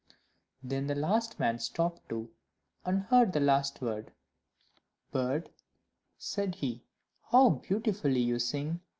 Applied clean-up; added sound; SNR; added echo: none; none; none; none.